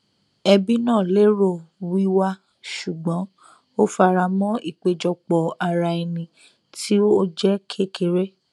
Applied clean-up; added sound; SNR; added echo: none; none; none; none.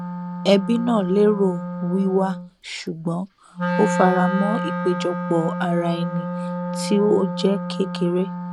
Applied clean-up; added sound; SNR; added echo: none; Wind instrument, woodwind instrument; 5 dB; none.